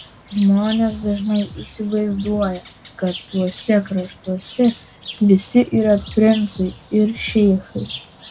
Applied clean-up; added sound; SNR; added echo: none; Drum kit + Bird; 17 dB; none.